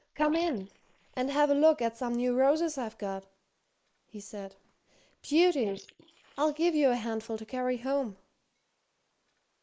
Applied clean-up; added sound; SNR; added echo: neural mask model Resemble Enhance denoiser.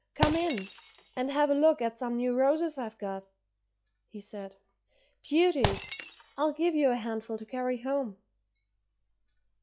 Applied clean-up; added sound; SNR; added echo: classical method log-MMSE.